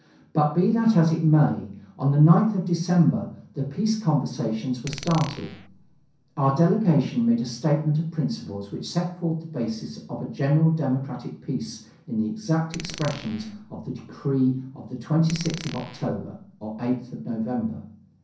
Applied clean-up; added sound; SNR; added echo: none; Glass; 17 dB; reverberation time 0.6 s.